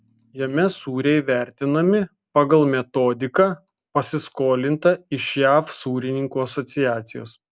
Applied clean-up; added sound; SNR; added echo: none; none; none; none.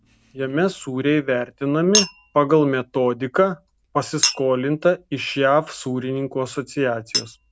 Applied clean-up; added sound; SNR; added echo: none; Chink, clink; 9 dB; none.